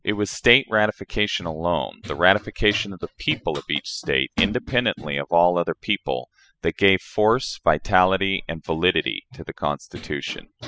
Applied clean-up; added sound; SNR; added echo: classical method spectral subtraction.